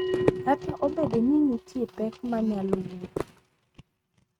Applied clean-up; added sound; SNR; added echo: neural mask model RNNoise.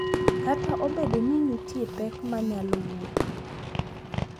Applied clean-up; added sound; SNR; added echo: none; Fireworks + Bell; 0 dB; none.